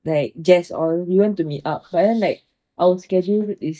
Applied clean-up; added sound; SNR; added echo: neural mask model DeepFilterNet 3.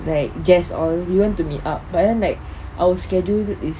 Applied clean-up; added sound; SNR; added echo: none; none; none; none.